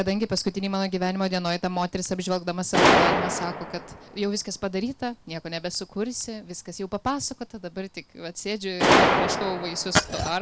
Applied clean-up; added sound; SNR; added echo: none; Glass + Gunshot, gunfire; -1 dB; none.